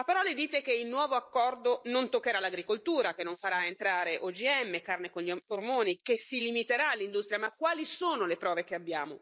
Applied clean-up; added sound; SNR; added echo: neural mask model Resemble Enhance denoiser.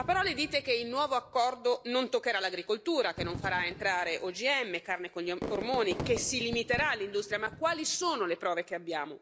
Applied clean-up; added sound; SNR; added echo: none; Fireworks; 13 dB; none.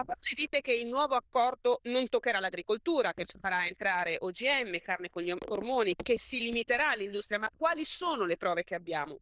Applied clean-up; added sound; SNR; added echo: neural diffusion model UNIVERSE++.